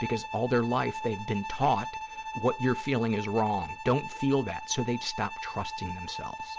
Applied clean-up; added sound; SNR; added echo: none; Bowed string instrument; 9 dB; none.